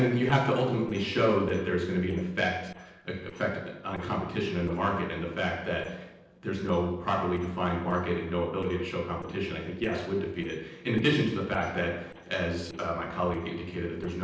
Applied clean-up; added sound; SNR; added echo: neural separator model SepFormer DNS4.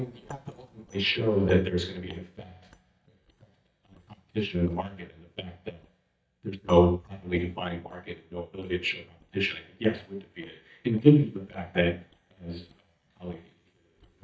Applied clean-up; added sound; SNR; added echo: neural mask model DeepFilterNet 3.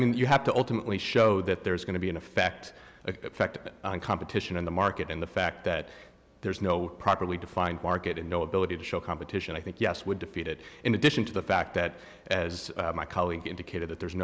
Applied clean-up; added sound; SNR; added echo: none; none; none; none.